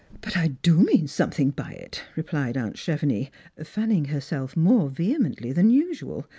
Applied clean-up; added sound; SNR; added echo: none; none; none; none.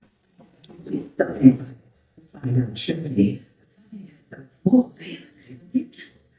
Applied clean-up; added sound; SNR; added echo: neural mask model DeepFilterNet 3.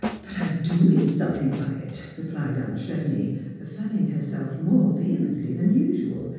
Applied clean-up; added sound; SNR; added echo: none; Snare drum; 12 dB; reverberation time 1.3 s.